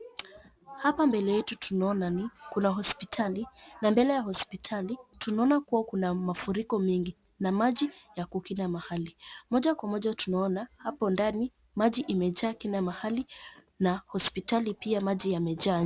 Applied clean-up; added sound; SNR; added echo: none; none; none; none.